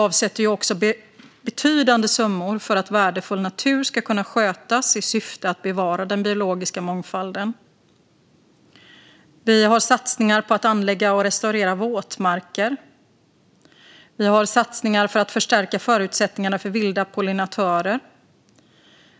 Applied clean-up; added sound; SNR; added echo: none; none; none; none.